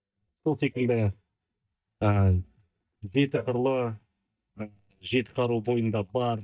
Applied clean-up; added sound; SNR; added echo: neural mask model DeepFilterNet 3.